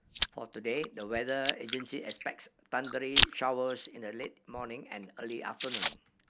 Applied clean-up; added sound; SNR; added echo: none; Chewing, mastication; -3 dB; none.